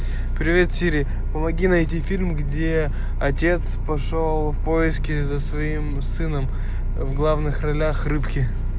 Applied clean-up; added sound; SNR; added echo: none; none; none; none.